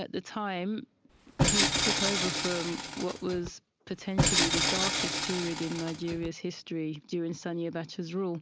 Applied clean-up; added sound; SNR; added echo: none; Tools; -4 dB; none.